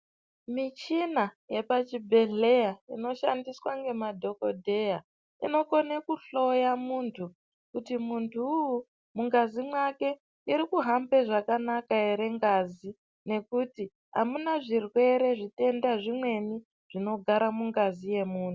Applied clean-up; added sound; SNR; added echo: none; none; none; none.